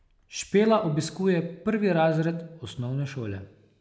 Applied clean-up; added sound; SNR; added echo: none; none; none; none.